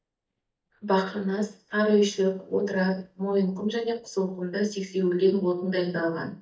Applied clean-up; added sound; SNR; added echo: neural mask model DeepFilterNet 3.